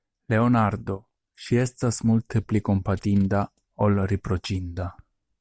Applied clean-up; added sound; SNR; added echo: none; none; none; none.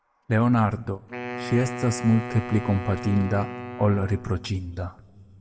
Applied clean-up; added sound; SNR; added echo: none; Wind instrument, woodwind instrument; 12 dB; reverberation time 1.6 s.